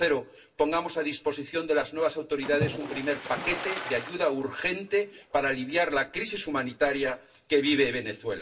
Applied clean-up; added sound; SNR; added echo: none; Splash, splatter; 13 dB; reverberation time 0.2 s.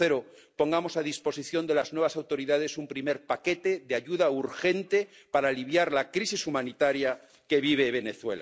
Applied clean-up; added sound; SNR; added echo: none; none; none; none.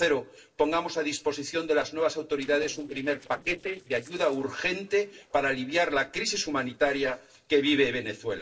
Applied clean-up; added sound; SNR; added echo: neural separator model SepFormer DNS4.